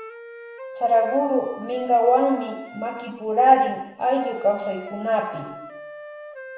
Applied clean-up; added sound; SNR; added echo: none; Wind instrument, woodwind instrument; 16 dB; reverberation time 1.0 s.